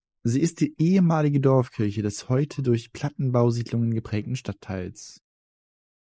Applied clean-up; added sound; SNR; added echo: neural mask model Resemble Enhance denoiser.